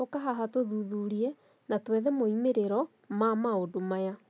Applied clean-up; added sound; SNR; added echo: none; none; none; none.